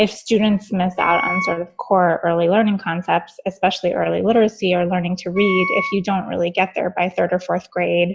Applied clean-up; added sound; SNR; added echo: classical method log-MMSE.